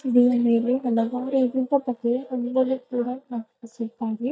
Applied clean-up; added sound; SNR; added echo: neural mask model DeepFilterNet 3.